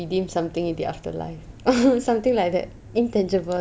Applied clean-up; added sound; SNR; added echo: none; none; none; none.